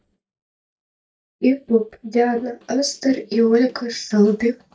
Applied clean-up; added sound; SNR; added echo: neural mask model DeepFilterNet 3.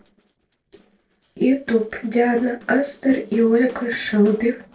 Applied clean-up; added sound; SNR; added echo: neural separator model SepFormer DNS4.